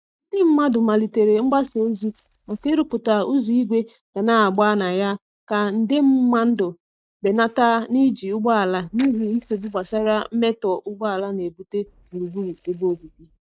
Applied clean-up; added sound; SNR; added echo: neural mask model DeepFilterNet 3.